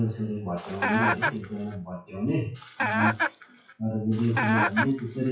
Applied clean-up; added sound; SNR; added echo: classical method WPE with log-MMSE.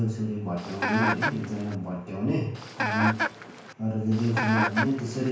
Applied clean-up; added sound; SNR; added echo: none; Chicken, rooster; 2 dB; reverberation time 0.5 s.